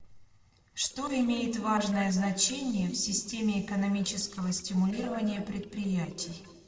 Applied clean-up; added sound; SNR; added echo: neural separator model SepFormer DNS4.